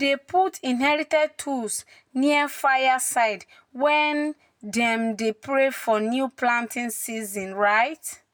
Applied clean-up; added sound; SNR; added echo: none; none; none; none.